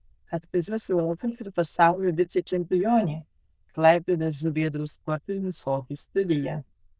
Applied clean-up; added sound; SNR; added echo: neural diffusion model UNIVERSE++.